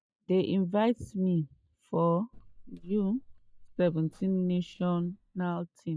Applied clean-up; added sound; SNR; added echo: neural mask model DeepFilterNet 3.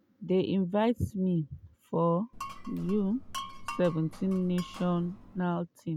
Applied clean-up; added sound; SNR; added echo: none; Glass; 12 dB; none.